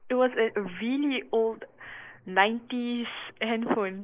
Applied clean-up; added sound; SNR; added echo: neural mask model Resemble Enhance denoiser.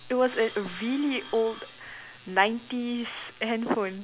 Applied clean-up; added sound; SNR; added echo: none; Sawing; 20 dB; none.